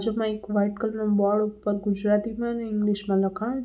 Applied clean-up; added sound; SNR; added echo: none; none; none; none.